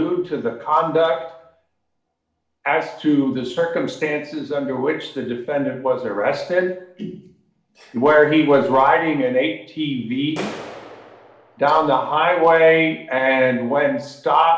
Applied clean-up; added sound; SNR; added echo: none; Clapping; 19 dB; reverberation time 0.6 s.